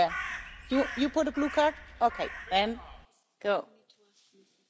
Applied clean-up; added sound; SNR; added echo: none; Crow; 10 dB; none.